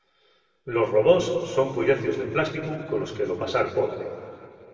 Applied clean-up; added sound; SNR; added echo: none; none; none; reverberation time 2.2 s.